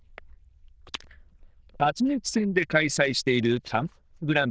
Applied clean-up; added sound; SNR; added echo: neural diffusion model UNIVERSE++.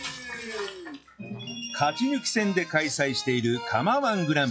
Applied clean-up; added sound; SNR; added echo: classical method log-MMSE.